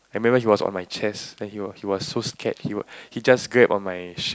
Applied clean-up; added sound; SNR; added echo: none; none; none; none.